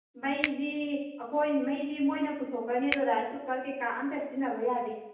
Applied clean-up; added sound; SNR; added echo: none; Finger snapping; 13 dB; reverberation time 0.9 s.